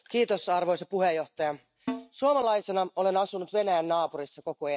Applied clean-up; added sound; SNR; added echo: neural mask model RNNoise.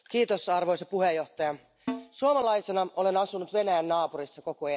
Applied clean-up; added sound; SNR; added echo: none; Snare drum; 12 dB; none.